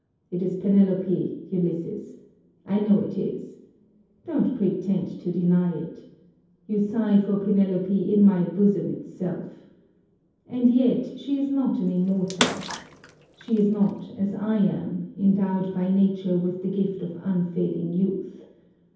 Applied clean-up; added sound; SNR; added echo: none; Bathtub (filling or washing) / Water / Splash, splatter; 8 dB; reverberation time 0.9 s.